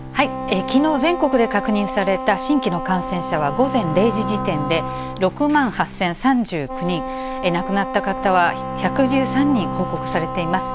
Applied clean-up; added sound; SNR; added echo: none; Wind instrument, woodwind instrument + Bowed string instrument; 6 dB; none.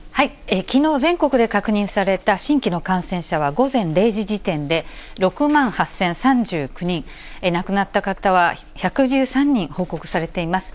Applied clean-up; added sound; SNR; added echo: none; none; none; none.